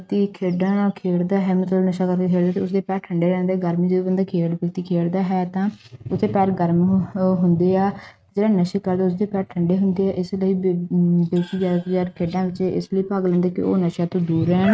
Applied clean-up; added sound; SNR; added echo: neural mask model RNNoise.